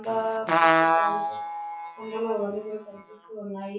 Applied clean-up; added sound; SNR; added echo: classical method WPE with log-MMSE.